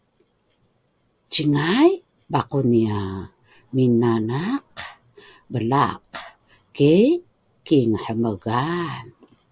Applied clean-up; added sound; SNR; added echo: none; none; none; none.